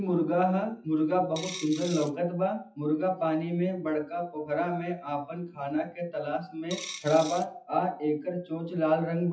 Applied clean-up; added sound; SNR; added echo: classical method WPE with log-MMSE.